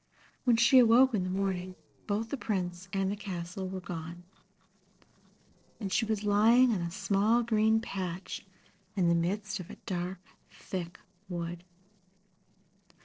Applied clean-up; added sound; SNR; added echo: neural separator model SepFormer DNS4.